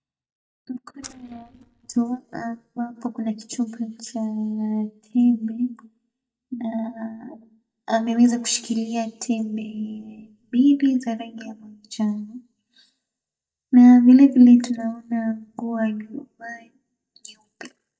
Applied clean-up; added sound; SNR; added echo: neural mask model DeepFilterNet 3.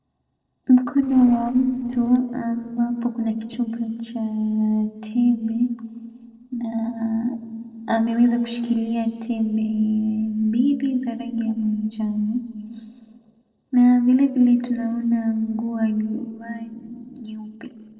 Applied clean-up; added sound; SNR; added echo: neural separator model SepFormer DNS4.